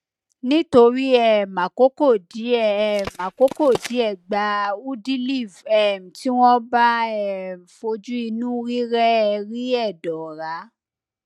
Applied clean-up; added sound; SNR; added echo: neural mask model RNNoise.